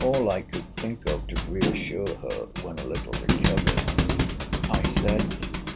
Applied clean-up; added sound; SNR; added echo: none; Thump, thud; -4 dB; none.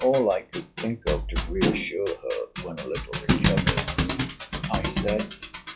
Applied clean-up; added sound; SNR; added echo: classical method log-MMSE.